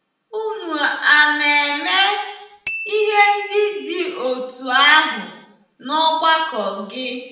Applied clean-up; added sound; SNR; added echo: none; Bicycle bell; 17 dB; reverberation time 0.7 s.